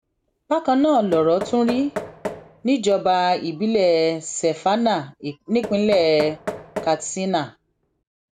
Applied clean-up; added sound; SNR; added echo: none; Knock; 14 dB; none.